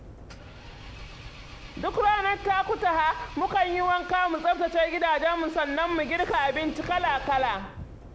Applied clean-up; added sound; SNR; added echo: none; Sliding door + Engine; 16 dB; none.